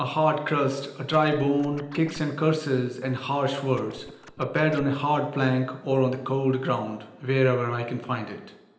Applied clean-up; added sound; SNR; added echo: none; Scratching (performance technique); 20 dB; reverberation time 0.8 s.